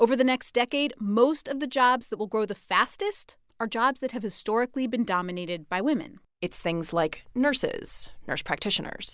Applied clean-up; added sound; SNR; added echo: none; none; none; none.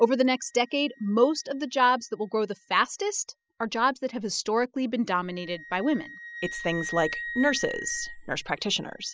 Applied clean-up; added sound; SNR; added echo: classical method spectral subtraction.